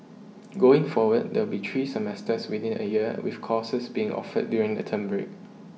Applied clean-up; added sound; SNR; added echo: none; none; none; reverberation time 0.6 s.